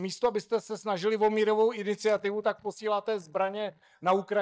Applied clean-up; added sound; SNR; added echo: neural mask model DeepFilterNet 3.